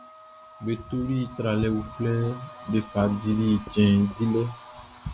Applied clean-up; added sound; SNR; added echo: none; Writing + Wind instrument, woodwind instrument; 19 dB; none.